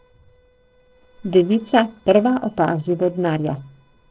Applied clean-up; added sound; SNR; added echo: neural separator model SepFormer DNS4.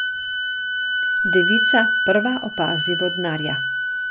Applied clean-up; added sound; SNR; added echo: none; Wind instrument, woodwind instrument; -3 dB; none.